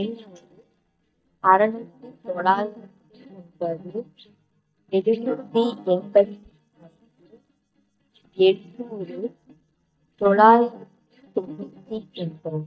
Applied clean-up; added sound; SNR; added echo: neural mask model DeepFilterNet 3.